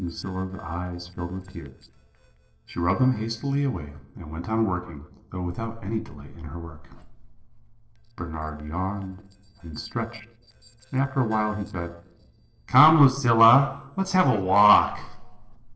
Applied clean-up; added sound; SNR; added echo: neural separator model SepFormer DNS4.